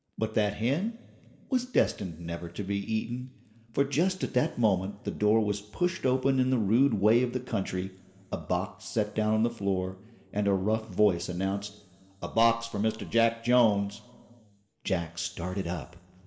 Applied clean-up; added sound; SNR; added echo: none; none; none; reverberation time 2.8 s.